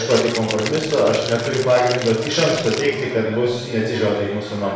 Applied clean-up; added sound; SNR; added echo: none; Rattle (instrument); 13 dB; reverberation time 0.8 s.